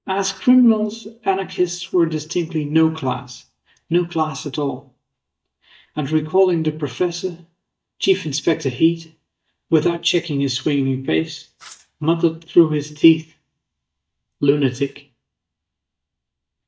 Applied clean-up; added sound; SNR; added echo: neural mask model DeepFilterNet 3.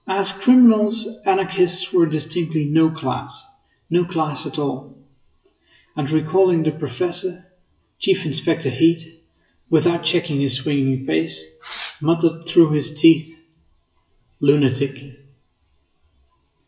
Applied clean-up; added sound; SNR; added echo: classical method WPE with log-MMSE.